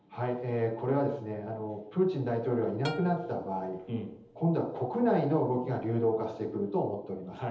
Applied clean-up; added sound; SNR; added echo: none; Plucked string instrument; 16 dB; reverberation time 0.8 s.